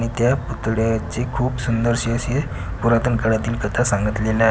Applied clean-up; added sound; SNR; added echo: none; none; none; none.